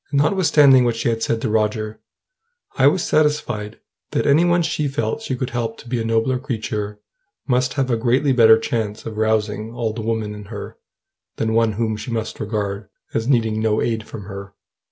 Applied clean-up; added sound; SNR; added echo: none; none; none; none.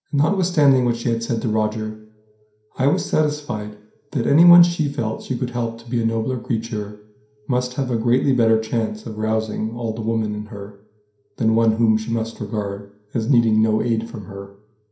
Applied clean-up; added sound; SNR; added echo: none; none; none; reverberation time 0.5 s.